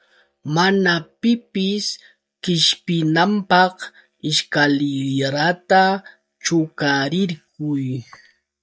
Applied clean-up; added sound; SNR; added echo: neural mask model DeepFilterNet 3.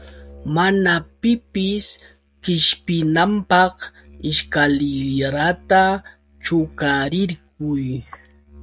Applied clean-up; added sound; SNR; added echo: neural mask model RNNoise.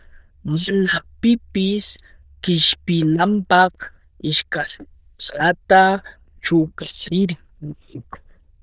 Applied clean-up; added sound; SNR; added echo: neural diffusion model UNIVERSE++.